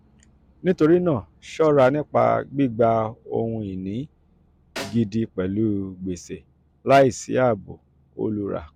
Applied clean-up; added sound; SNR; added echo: none; Snare drum; 17 dB; none.